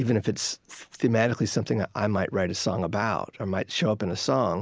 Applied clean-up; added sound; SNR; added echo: none; none; none; none.